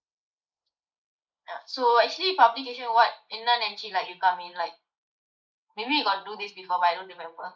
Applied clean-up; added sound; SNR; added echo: neural mask model Resemble Enhance denoiser.